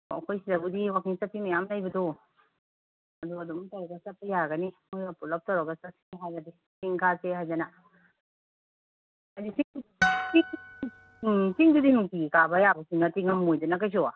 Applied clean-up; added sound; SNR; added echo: none; Harp; 4 dB; none.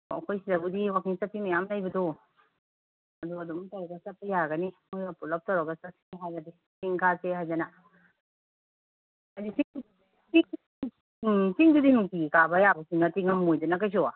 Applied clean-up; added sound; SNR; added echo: none; none; none; none.